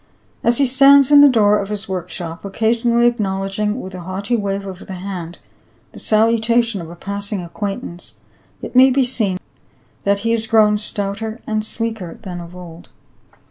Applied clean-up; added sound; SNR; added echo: none; none; none; none.